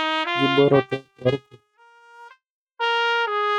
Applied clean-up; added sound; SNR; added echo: neural mask model RNNoise.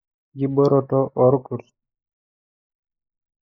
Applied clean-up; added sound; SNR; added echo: neural mask model Resemble Enhance denoiser.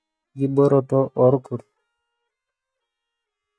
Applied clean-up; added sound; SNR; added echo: neural mask model DeepFilterNet 3.